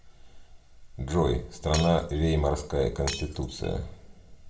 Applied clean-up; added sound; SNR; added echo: none; Shatter; 12 dB; reverberation time 0.4 s.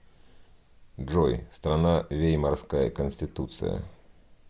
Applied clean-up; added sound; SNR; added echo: none; none; none; none.